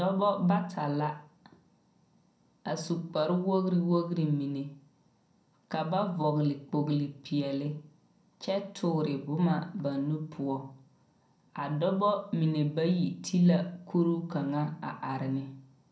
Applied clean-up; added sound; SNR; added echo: none; none; none; reverberation time 0.6 s.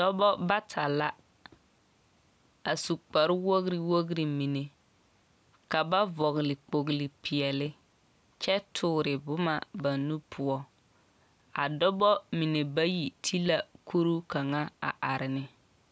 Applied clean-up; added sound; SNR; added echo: none; none; none; none.